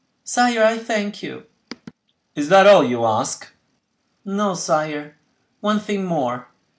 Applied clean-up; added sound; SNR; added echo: none; none; none; none.